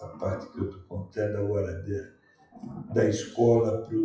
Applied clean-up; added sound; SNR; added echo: classical method WPE with log-MMSE.